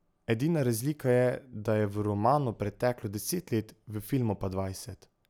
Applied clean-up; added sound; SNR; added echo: none; none; none; none.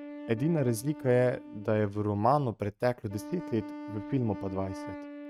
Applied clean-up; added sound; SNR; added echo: neural mask model RNNoise.